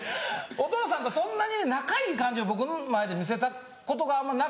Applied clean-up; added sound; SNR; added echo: none; none; none; none.